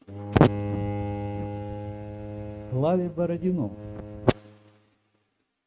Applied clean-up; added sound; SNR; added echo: neural mask model RNNoise.